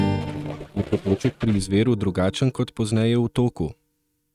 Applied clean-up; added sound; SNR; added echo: neural mask model RNNoise.